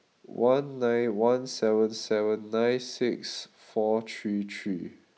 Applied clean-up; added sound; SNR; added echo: none; none; none; none.